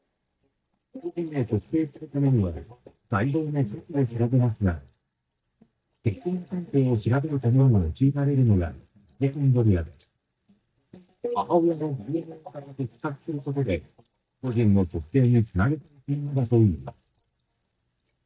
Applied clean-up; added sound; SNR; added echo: neural mask model DeepFilterNet 3.